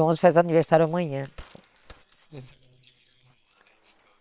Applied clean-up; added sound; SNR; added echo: neural separator model SepFormer WHAM!.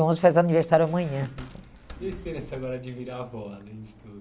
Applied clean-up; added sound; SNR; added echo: none; Squeak; 19 dB; none.